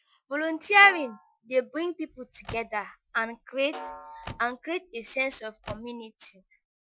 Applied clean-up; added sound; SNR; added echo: classical method Wiener filter.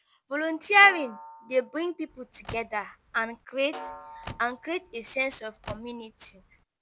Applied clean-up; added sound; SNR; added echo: none; Snare drum + Car; 17 dB; none.